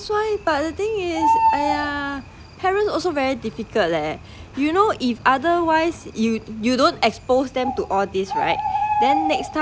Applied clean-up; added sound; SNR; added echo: none; Bird; 5 dB; none.